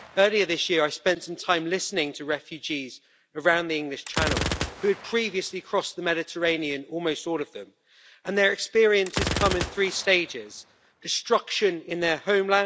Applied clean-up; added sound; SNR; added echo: none; Gunshot, gunfire; 11 dB; none.